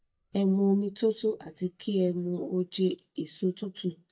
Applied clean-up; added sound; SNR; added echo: neural mask model DeepFilterNet 3.